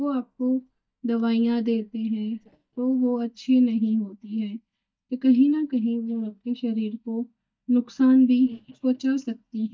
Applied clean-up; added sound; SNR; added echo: neural mask model DeepFilterNet 3.